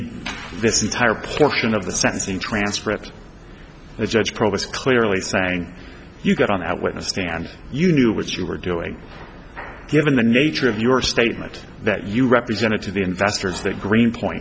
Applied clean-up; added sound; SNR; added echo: none; none; none; none.